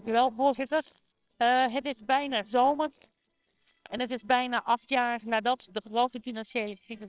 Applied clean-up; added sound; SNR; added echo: neural separator model SepFormer WHAMR!.